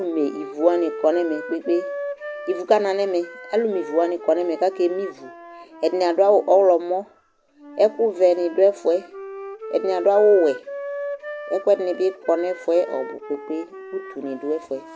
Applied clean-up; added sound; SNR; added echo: none; Wind instrument, woodwind instrument; 13 dB; none.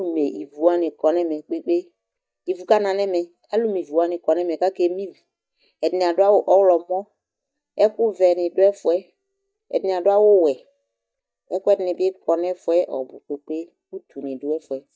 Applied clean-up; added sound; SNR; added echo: neural mask model DeepFilterNet 3.